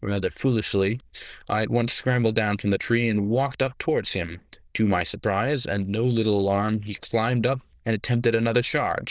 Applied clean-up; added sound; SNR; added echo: neural diffusion model UNIVERSE++.